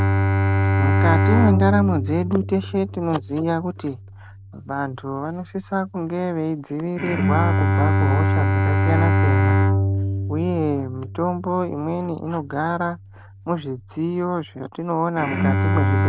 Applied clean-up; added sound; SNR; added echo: none; Bowed string instrument; -3 dB; none.